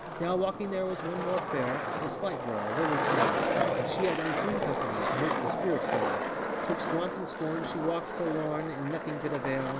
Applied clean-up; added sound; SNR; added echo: none; Skateboard; -2 dB; none.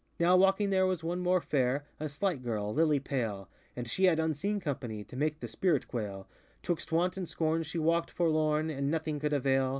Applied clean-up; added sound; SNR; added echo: none; none; none; none.